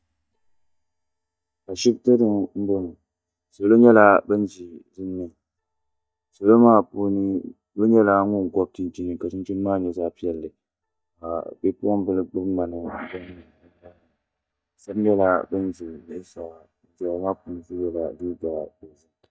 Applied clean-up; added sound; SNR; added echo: neural mask model DeepFilterNet 3.